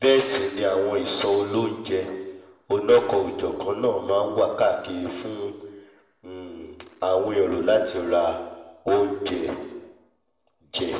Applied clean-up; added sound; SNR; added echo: none; none; none; reverberation time 1.0 s.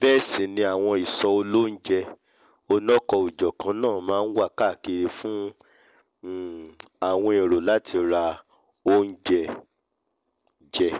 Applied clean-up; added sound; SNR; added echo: none; none; none; none.